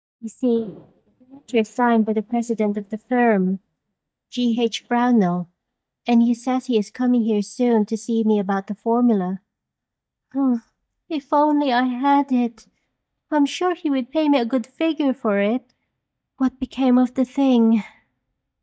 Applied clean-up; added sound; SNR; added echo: neural mask model DeepFilterNet 3.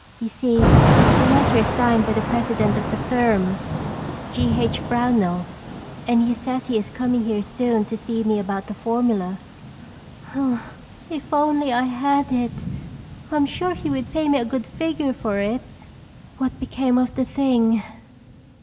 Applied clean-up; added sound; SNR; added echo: none; Thunder / Rain; 3 dB; reverberation time 1.2 s.